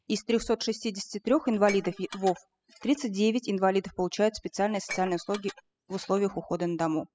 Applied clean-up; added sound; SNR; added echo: classical method spectral subtraction.